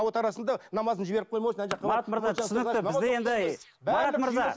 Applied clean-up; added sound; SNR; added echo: neural mask model Resemble Enhance denoiser.